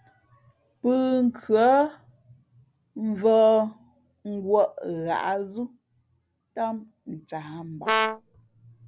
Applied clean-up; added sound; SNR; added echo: none; Brass instrument; 2 dB; none.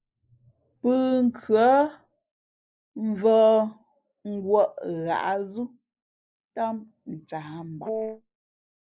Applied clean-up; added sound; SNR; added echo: neural mask model Resemble Enhance denoiser.